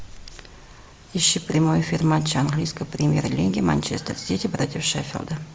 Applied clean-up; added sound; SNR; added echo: none; none; none; none.